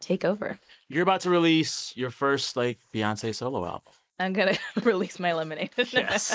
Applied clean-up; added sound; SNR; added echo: neural mask model Resemble Enhance denoiser.